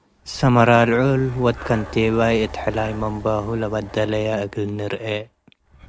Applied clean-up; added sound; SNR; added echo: none; Breathing; 17 dB; none.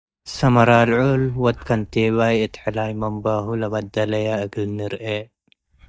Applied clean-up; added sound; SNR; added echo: neural mask model DeepFilterNet 3.